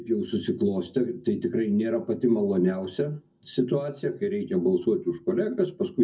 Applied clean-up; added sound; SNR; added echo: none; none; none; reverberation time 0.3 s.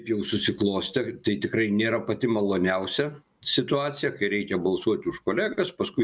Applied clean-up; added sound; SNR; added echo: none; none; none; none.